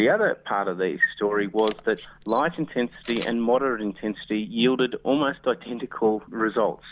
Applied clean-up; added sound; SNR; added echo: none; Camera; 17 dB; none.